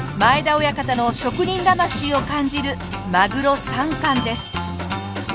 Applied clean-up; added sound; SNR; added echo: none; Microwave oven; 16 dB; none.